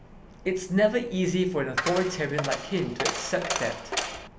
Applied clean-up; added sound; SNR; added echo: none; Coin (dropping); 4 dB; none.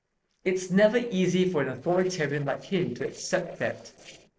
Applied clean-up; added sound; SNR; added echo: neural separator model SepFormer DNS4.